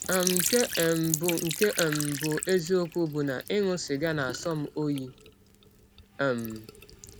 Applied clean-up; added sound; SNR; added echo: none; Trickle, dribble / Sink (filling or washing); 7 dB; none.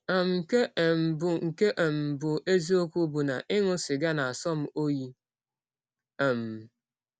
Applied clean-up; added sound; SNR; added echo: none; none; none; none.